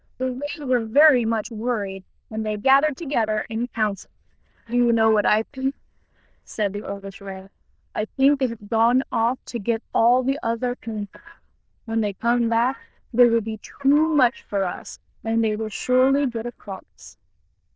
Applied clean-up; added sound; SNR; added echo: neural diffusion model UNIVERSE++.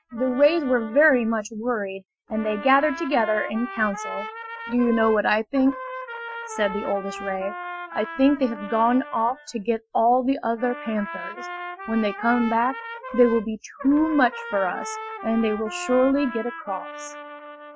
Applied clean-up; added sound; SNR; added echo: classical method Wiener filter.